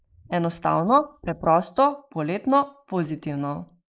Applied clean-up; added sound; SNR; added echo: neural mask model Resemble Enhance denoiser.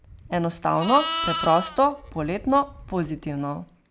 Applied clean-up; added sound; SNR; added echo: none; Livestock, farm animals, working animals; 8 dB; none.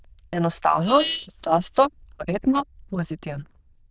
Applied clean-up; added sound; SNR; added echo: neural diffusion model UNIVERSE++.